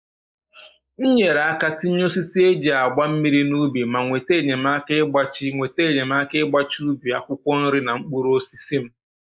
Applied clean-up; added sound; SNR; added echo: neural mask model Resemble Enhance denoiser.